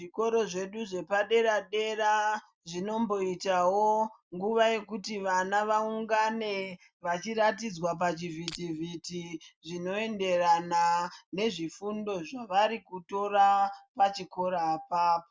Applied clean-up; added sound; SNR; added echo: none; Crushing; 13 dB; none.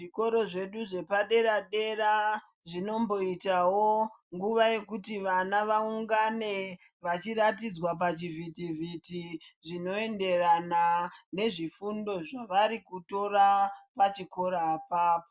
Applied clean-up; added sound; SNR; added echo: none; none; none; none.